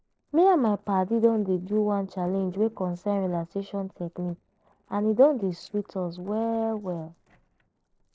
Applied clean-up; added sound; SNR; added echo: neural separator model SepFormer DNS4.